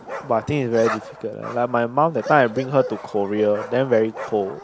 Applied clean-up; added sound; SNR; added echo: none; Bark; 12 dB; none.